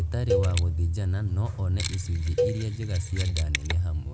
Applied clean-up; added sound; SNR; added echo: none; Mechanisms + Cowbell; 7 dB; none.